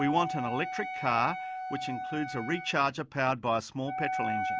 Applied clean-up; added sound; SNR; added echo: none; Wind instrument, woodwind instrument; 4 dB; none.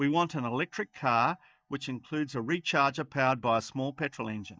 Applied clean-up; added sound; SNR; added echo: neural mask model DeepFilterNet 3.